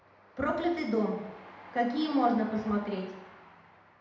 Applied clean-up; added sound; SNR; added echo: none; Train; 19 dB; reverberation time 0.8 s.